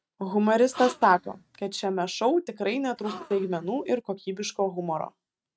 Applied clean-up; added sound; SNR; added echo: neural mask model RNNoise.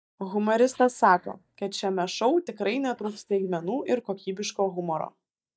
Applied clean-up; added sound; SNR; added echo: neural mask model DeepFilterNet 3.